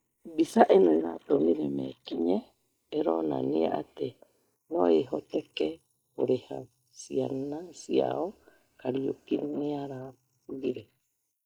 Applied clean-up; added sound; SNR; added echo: neural mask model Resemble Enhance denoiser.